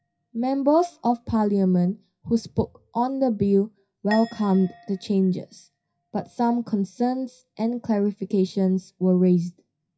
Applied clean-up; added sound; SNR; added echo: classical method WPE with log-MMSE.